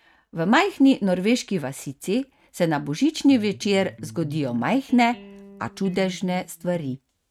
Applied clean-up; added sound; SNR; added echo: neural mask model RNNoise.